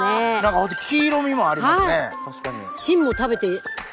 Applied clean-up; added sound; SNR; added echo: none; none; none; none.